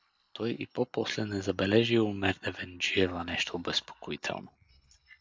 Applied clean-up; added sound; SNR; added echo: neural separator model SepFormer DNS4.